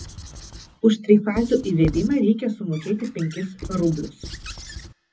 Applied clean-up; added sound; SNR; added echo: none; Squeak / Writing; 14 dB; reverberation time 0.4 s.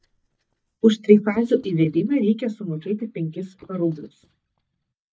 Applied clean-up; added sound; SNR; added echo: neural mask model DeepFilterNet 3.